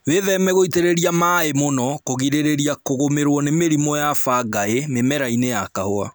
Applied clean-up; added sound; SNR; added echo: none; none; none; none.